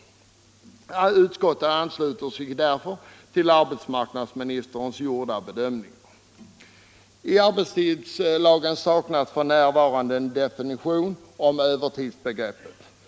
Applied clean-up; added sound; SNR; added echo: none; none; none; none.